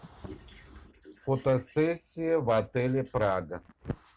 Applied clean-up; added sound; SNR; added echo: none; none; none; none.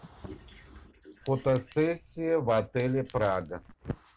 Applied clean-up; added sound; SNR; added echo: none; Chink, clink; 14 dB; none.